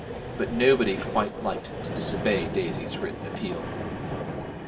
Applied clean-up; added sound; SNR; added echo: none; Vehicle; 5 dB; reverberation time 2.9 s.